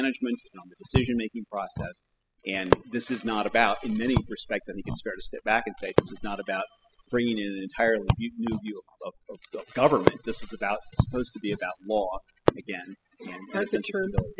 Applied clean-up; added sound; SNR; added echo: classical method spectral subtraction.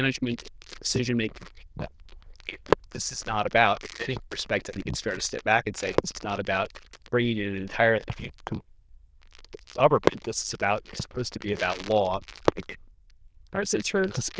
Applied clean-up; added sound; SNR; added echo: neural diffusion model UNIVERSE++.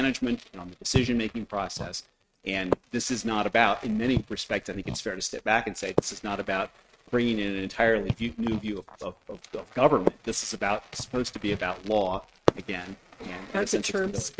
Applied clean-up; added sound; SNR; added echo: neural mask model RNNoise.